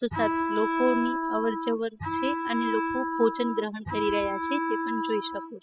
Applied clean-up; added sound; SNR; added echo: classical method spectral subtraction.